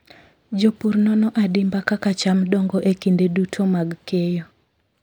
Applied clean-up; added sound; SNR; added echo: none; none; none; none.